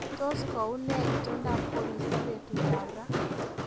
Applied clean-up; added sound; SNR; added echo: none; Walk, footsteps; -5 dB; none.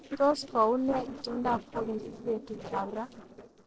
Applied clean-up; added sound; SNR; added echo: neural separator model SepFormer DNS4.